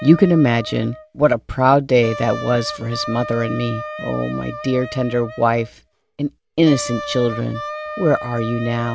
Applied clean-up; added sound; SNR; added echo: none; Wind instrument, woodwind instrument; 12 dB; none.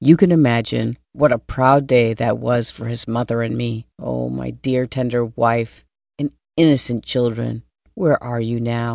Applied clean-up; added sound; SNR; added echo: none; none; none; none.